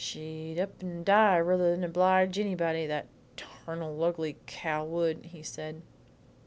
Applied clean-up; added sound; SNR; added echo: none; none; none; none.